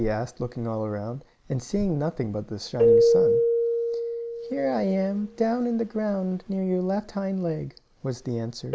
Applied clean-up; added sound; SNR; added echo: none; Keyboard (musical); -1 dB; none.